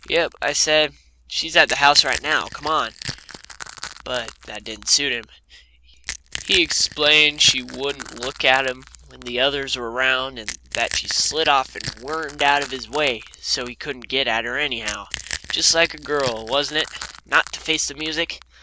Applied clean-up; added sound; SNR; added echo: none; Crack / Crushing; 14 dB; none.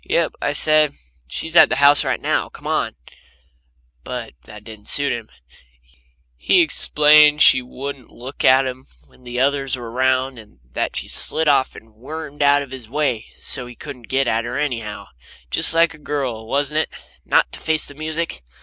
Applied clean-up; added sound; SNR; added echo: none; none; none; none.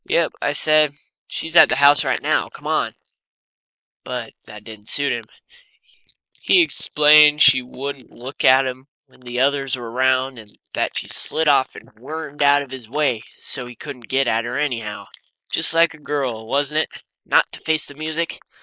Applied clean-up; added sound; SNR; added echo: neural mask model Resemble Enhance denoiser.